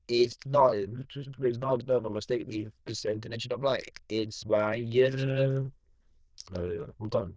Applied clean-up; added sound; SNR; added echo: neural diffusion model UNIVERSE++.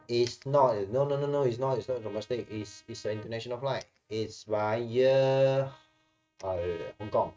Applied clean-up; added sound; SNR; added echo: neural mask model RNNoise.